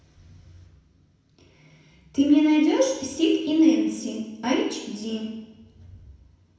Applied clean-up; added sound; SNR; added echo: none; none; none; reverberation time 0.8 s.